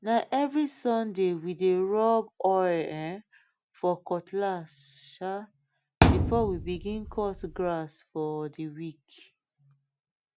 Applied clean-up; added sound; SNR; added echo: none; Thump, thud; -3 dB; none.